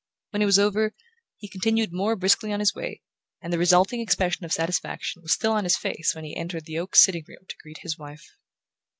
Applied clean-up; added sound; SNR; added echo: none; none; none; none.